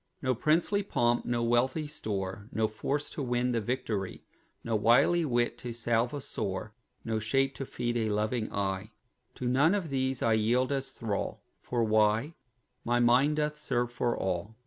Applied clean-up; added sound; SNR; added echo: none; none; none; none.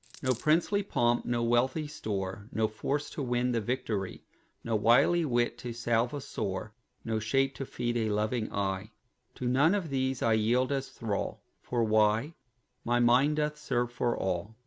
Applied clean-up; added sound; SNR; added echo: none; Coin (dropping); 18 dB; none.